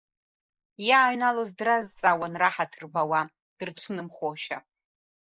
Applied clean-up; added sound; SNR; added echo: neural mask model Resemble Enhance denoiser.